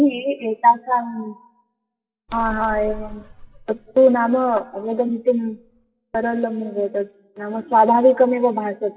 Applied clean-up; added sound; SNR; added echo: classical method WPE with log-MMSE.